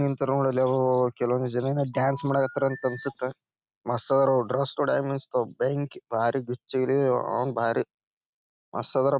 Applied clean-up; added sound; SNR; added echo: neural mask model RNNoise.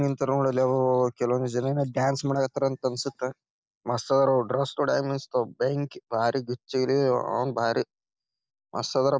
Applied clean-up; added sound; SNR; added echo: neural mask model DeepFilterNet 3.